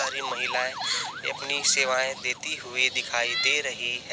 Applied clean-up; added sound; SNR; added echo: none; Motor vehicle (road) / Siren; 13 dB; none.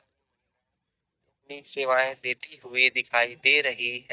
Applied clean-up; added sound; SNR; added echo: neural mask model DeepFilterNet 3.